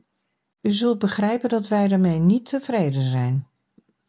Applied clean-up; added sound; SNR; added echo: none; none; none; none.